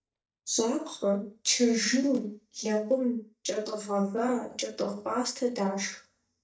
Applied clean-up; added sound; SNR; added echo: neural mask model DeepFilterNet 3.